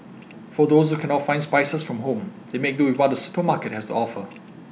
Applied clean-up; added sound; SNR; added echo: none; none; none; none.